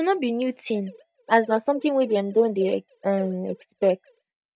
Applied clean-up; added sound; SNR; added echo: neural mask model DeepFilterNet 3.